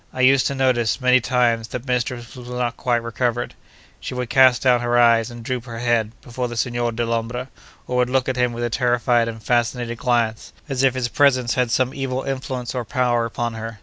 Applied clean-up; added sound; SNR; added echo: none; none; none; none.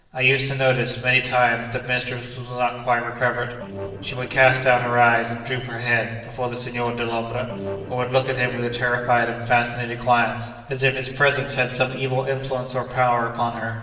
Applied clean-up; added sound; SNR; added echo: neural separator model SepFormer DNS4.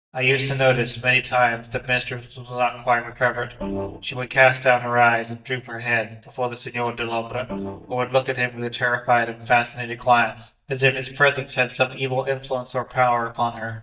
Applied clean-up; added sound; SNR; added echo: neural mask model DeepFilterNet 3.